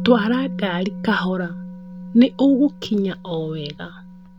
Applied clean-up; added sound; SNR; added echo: none; Musical instrument; 12 dB; none.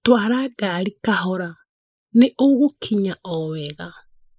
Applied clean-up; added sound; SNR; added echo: neural mask model Resemble Enhance denoiser.